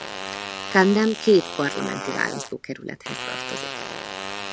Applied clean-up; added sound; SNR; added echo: none; Fart; 8 dB; none.